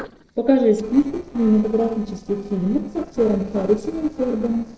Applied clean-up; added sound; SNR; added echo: neural separator model SepFormer DNS4.